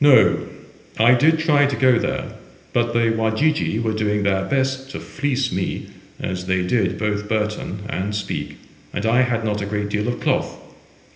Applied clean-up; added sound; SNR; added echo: none; none; none; reverberation time 0.8 s.